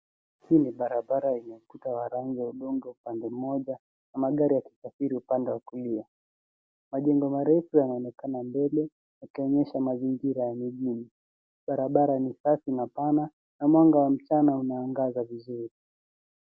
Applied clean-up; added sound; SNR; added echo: none; none; none; none.